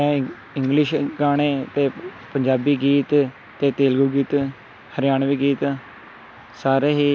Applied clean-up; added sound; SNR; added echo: none; none; none; none.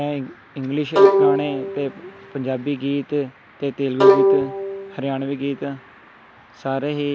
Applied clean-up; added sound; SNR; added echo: none; Bowed string instrument; -4 dB; none.